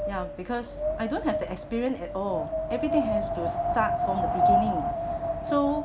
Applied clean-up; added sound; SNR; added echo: none; Wind; -2 dB; none.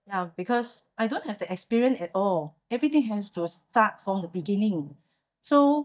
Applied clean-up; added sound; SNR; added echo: neural mask model DeepFilterNet 3.